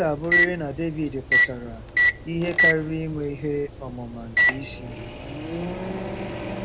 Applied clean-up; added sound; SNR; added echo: none; Microwave oven; -4 dB; none.